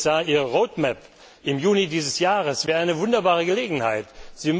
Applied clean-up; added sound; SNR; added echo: none; none; none; none.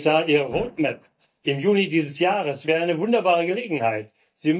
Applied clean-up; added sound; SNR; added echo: neural mask model DeepFilterNet 3.